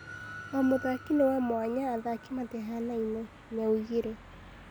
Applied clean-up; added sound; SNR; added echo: none; Train + Church bell / Traffic noise, roadway noise; 15 dB; none.